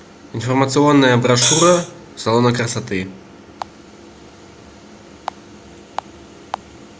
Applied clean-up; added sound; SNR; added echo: none; Hi-hat; 0 dB; none.